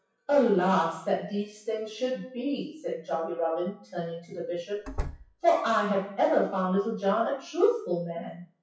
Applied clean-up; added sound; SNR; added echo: classical method WPE with log-MMSE.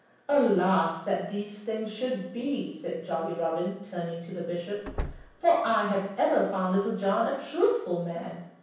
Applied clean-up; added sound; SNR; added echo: none; Slam; 10 dB; reverberation time 0.7 s.